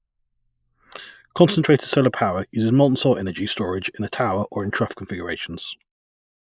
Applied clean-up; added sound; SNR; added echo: neural mask model Resemble Enhance denoiser.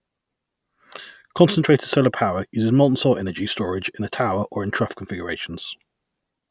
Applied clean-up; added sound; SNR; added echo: none; none; none; none.